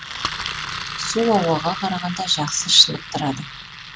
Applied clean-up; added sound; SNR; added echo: none; Engine; 9 dB; none.